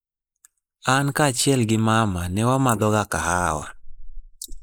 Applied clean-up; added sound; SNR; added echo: neural mask model Resemble Enhance denoiser.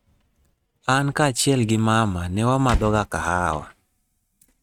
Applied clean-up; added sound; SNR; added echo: neural mask model RNNoise.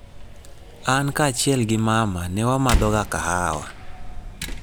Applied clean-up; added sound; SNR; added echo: none; Slam; 7 dB; none.